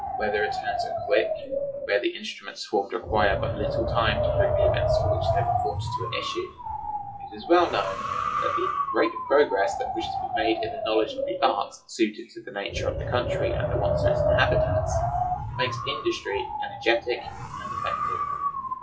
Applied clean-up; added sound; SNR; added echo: classical method WPE with log-MMSE.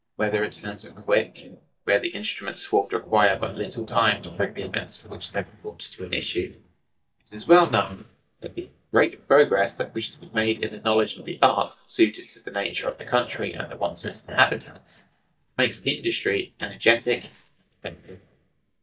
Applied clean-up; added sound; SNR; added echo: neural mask model DeepFilterNet 3.